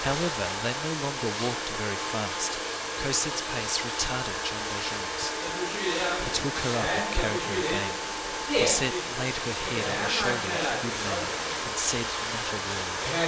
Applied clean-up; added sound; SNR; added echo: none; Domestic sounds, home sounds; -3 dB; none.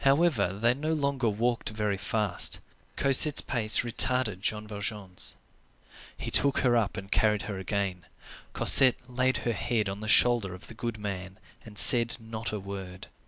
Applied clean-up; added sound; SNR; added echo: none; none; none; none.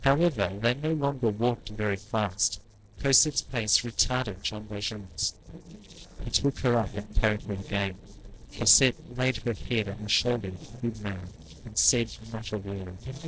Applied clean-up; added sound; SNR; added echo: neural separator model SepFormer DNS4.